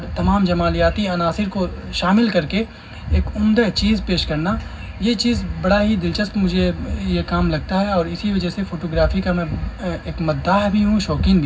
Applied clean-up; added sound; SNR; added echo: none; none; none; reverberation time 0.4 s.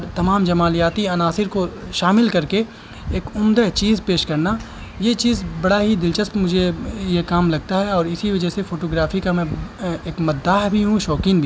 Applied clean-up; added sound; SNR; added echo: none; none; none; none.